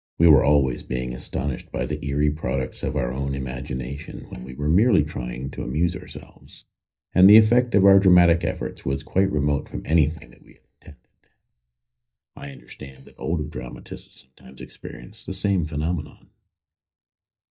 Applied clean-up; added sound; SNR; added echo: neural mask model DeepFilterNet 3.